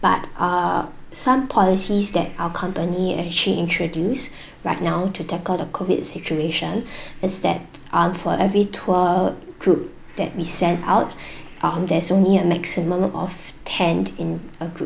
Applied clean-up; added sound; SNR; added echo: none; Chewing, mastication / Livestock, farm animals, working animals; 18 dB; none.